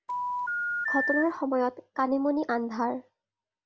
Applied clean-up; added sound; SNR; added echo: none; Telephone; 0 dB; none.